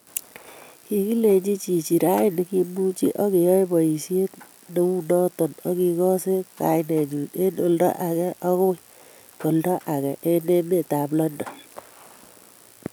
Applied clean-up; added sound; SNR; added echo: none; none; none; none.